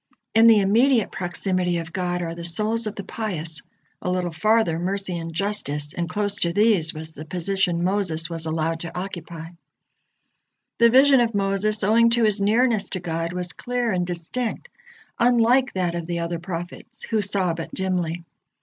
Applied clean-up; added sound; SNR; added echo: none; none; none; none.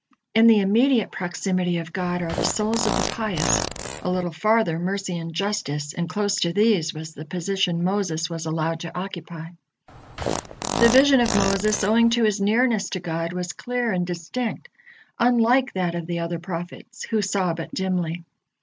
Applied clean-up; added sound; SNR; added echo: none; Fart; 4 dB; none.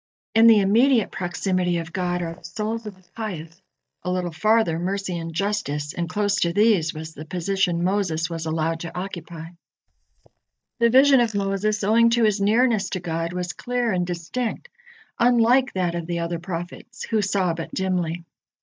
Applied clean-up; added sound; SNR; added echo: neural mask model DeepFilterNet 3.